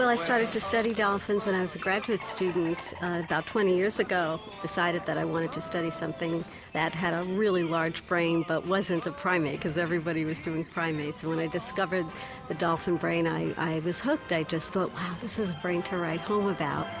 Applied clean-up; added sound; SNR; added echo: none; none; none; none.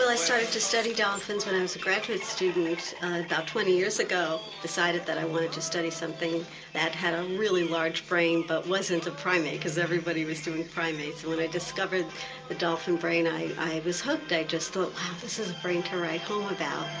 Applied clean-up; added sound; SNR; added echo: none; none; none; reverberation time 0.2 s.